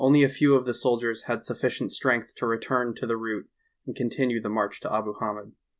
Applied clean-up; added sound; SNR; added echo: none; none; none; none.